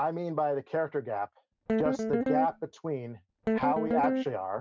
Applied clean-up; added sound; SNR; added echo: neural mask model RNNoise.